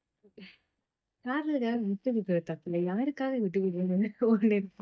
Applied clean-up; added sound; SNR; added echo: neural mask model DeepFilterNet 3.